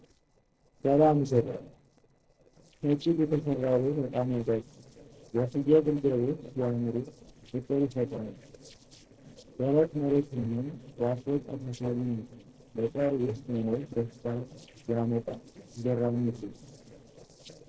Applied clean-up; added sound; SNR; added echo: neural separator model SepFormer DNS4.